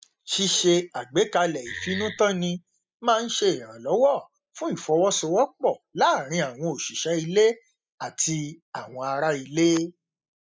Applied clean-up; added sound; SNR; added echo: classical method spectral subtraction.